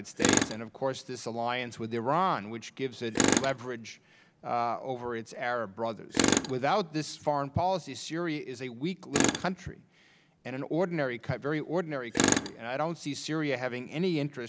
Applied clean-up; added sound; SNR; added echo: none; Tools; 2 dB; none.